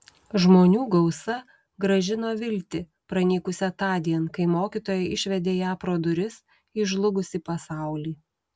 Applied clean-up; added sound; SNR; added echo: none; none; none; none.